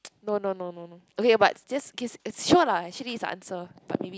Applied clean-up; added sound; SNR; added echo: none; none; none; none.